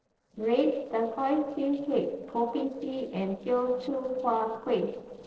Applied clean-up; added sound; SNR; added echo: neural separator model SepFormer DNS4.